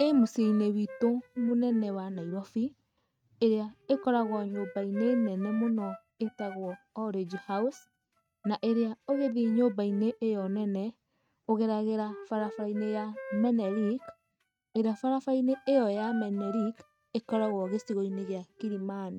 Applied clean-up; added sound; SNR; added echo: neural mask model RNNoise.